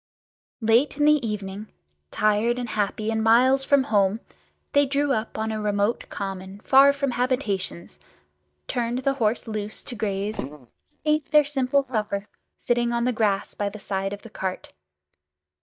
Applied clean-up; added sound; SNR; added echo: neural mask model DeepFilterNet 3.